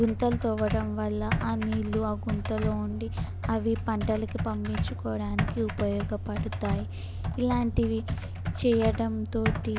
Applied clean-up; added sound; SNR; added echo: none; Computer keyboard; 2 dB; none.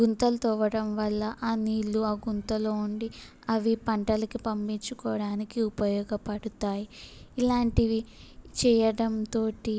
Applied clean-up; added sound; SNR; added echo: none; none; none; none.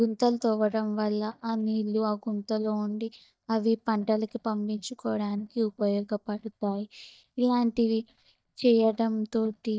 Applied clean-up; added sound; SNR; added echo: neural mask model DeepFilterNet 3.